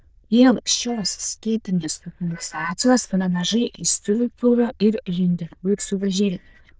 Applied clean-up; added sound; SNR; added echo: neural diffusion model UNIVERSE++.